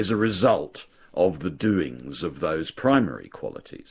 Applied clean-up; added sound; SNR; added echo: none; none; none; none.